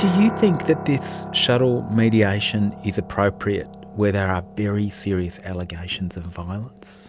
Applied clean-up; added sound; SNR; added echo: none; Piano; 13 dB; none.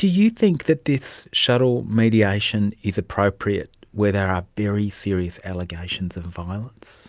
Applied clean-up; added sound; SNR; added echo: none; none; none; none.